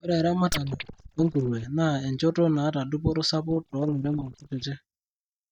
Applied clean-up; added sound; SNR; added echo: neural mask model DeepFilterNet 3.